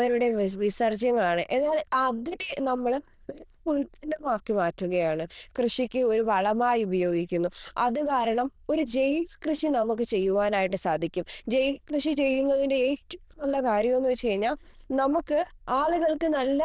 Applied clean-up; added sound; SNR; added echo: neural diffusion model UNIVERSE++.